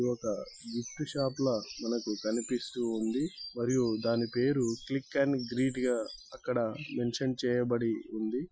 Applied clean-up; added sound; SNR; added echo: classical method Wiener filter.